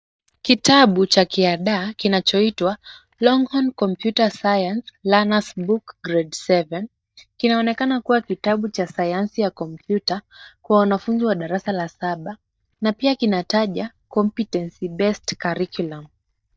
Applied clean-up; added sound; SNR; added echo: neural mask model DeepFilterNet 3.